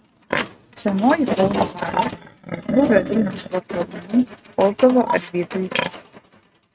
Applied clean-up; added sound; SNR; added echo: neural mask model RNNoise.